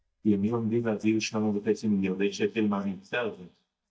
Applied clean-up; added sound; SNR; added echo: neural mask model DeepFilterNet 3.